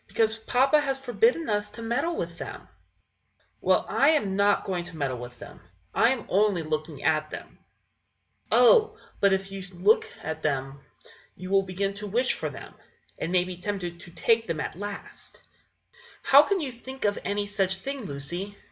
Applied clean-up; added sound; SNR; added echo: none; none; none; none.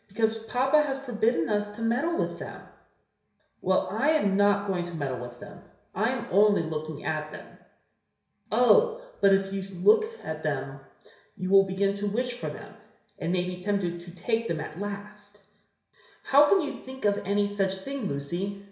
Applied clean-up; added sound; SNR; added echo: none; none; none; reverberation time 0.7 s.